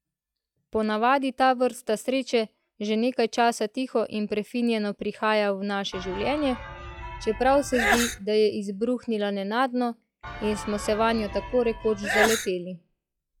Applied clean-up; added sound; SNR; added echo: classical method log-MMSE.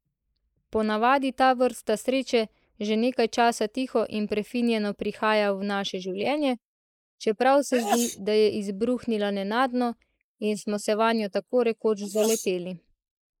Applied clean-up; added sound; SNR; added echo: neural mask model Resemble Enhance denoiser.